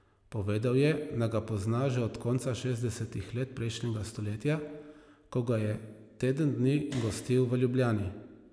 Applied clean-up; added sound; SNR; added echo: none; none; none; none.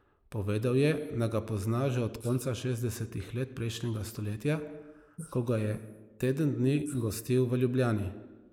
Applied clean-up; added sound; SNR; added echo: neural mask model Resemble Enhance denoiser.